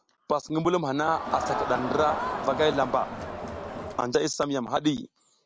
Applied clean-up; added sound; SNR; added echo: none; Crowd; 5 dB; none.